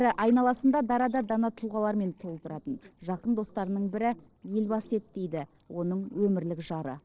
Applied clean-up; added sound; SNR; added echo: neural separator model SepFormer DNS4.